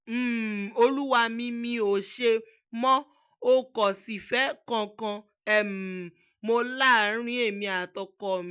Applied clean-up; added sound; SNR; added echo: none; none; none; none.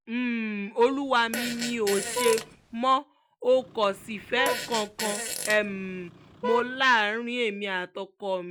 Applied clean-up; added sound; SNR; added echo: none; Vehicle horn, car horn, honking + Fart; 7 dB; none.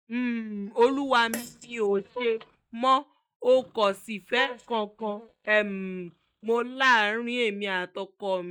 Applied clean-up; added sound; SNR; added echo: neural mask model DeepFilterNet 3.